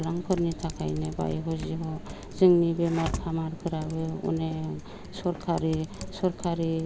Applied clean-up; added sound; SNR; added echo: none; Typing; 12 dB; none.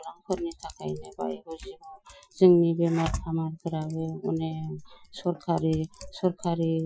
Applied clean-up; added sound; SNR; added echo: classical method Wiener filter.